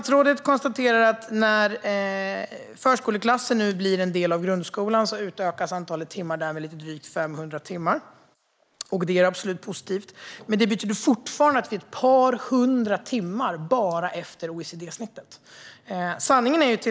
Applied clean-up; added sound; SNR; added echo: neural mask model Resemble Enhance denoiser.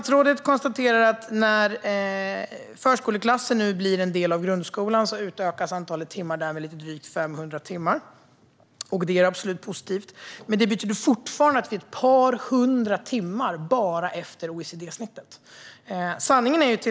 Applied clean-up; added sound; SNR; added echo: none; none; none; none.